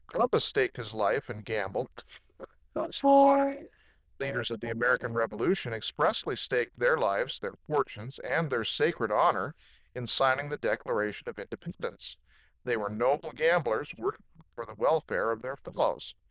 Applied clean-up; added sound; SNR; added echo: neural diffusion model UNIVERSE++.